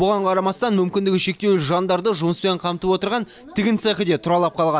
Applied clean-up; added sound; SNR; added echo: none; none; none; none.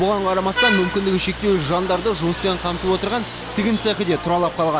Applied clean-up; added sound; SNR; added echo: none; Vehicle horn, car horn, honking; 7 dB; none.